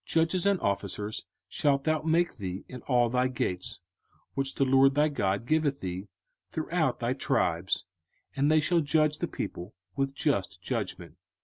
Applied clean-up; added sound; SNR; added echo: none; none; none; none.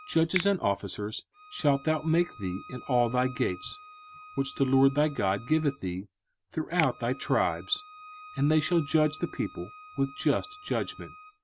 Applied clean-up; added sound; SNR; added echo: none; Bowed string instrument + Finger snapping; 16 dB; none.